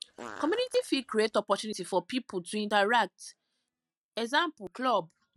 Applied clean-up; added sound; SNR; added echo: neural mask model RNNoise.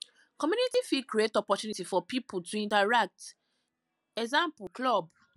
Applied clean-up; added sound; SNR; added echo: none; none; none; none.